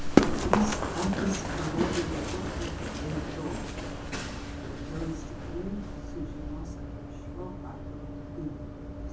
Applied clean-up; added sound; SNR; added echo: none; Run; -5 dB; reverberation time 0.6 s.